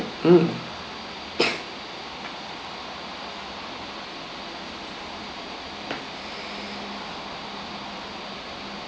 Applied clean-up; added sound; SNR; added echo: none; none; none; none.